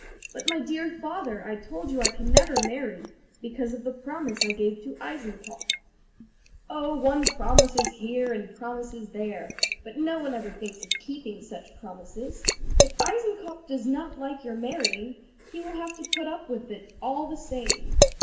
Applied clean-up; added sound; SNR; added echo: none; Liquid; -3 dB; reverberation time 0.8 s.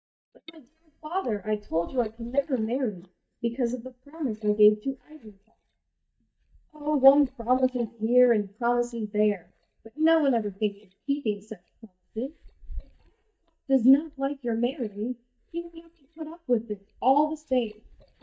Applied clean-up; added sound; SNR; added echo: neural mask model DeepFilterNet 3.